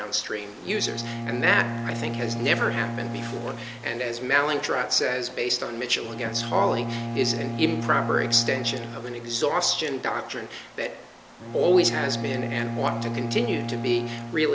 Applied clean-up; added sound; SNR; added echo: none; Bowed string instrument; 6 dB; none.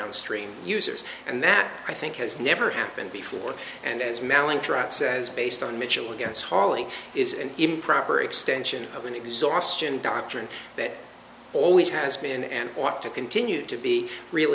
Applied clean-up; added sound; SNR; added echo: none; none; none; none.